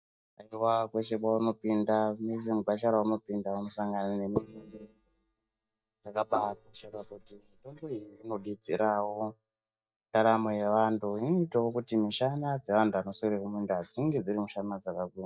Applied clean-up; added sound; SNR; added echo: neural mask model DeepFilterNet 3.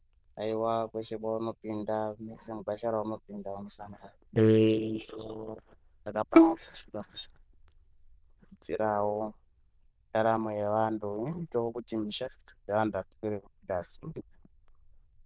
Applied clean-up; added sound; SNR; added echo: neural diffusion model UNIVERSE++.